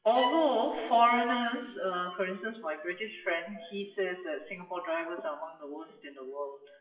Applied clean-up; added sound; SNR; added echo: classical method WPE with log-MMSE.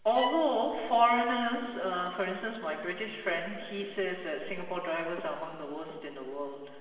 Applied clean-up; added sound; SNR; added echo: none; Bowed string instrument; 8 dB; reverberation time 1.6 s.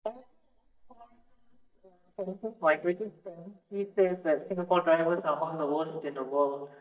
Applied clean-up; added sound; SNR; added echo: neural mask model DeepFilterNet 3.